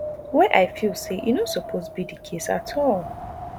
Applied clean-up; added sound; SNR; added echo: none; Wind; 11 dB; none.